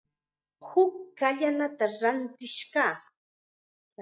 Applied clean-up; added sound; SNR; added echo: neural mask model DeepFilterNet 3.